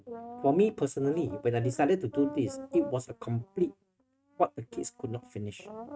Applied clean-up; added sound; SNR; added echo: neural mask model RNNoise.